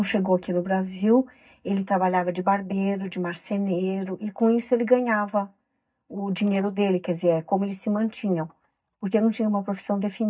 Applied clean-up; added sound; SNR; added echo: neural mask model DeepFilterNet 3.